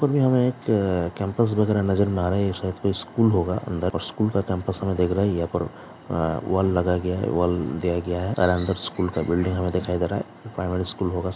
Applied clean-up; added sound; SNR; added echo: none; none; none; none.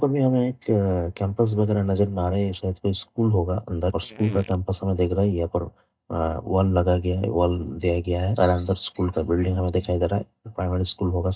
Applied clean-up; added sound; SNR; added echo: neural mask model DeepFilterNet 3.